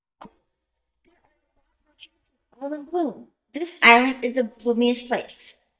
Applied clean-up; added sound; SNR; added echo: neural mask model DeepFilterNet 3.